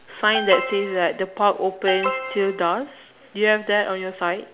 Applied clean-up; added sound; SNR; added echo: none; Alarm; 7 dB; none.